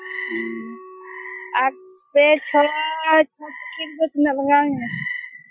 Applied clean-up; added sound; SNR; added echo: classical method Wiener filter.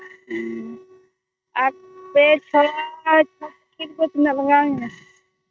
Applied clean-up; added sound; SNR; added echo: neural mask model RNNoise.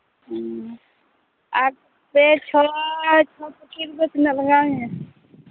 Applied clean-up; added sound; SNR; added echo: none; none; none; none.